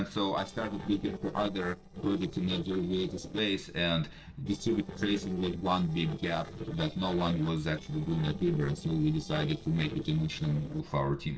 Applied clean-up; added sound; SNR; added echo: neural separator model SepFormer DNS4.